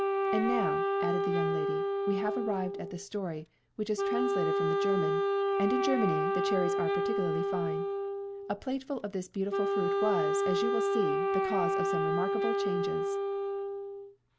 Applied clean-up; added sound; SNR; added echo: none; Wind instrument, woodwind instrument; -5 dB; none.